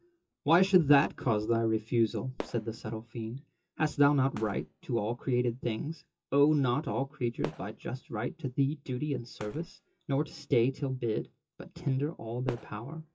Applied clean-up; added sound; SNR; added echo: classical method WPE with log-MMSE.